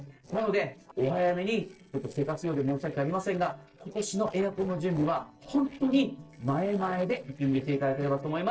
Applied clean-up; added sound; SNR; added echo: neural separator model SepFormer DNS4.